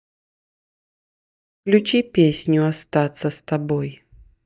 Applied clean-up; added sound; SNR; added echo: neural mask model DeepFilterNet 3.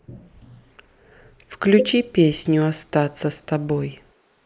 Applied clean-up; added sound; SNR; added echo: neural mask model Resemble Enhance denoiser.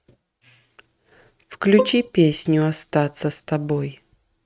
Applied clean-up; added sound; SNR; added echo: neural mask model RNNoise.